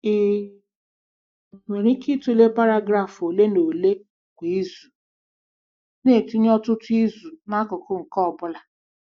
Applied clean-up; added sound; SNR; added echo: neural mask model DeepFilterNet 3.